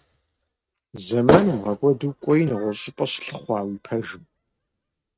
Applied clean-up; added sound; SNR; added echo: neural mask model RNNoise.